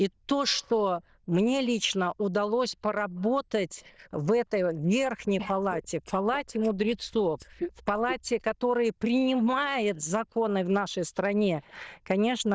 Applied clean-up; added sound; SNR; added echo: neural diffusion model UNIVERSE++.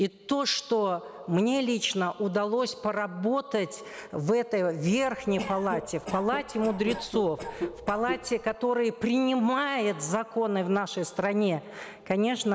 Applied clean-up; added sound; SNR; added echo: none; Cough; 10 dB; none.